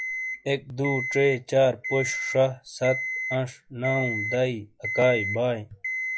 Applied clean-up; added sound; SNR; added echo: classical method log-MMSE.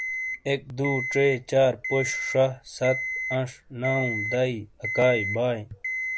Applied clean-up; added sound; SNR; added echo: none; Alarm; 6 dB; none.